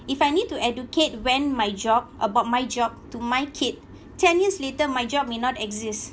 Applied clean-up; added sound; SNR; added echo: none; none; none; none.